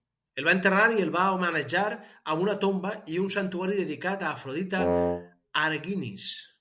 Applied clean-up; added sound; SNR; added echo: none; Wind instrument, woodwind instrument; 0 dB; none.